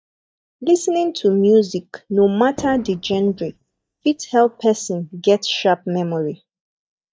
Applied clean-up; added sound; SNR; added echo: neural mask model DeepFilterNet 3.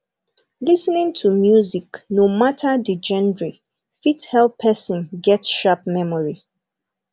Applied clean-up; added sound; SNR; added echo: none; none; none; none.